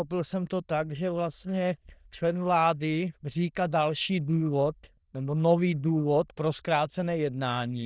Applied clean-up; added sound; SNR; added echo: neural diffusion model UNIVERSE++.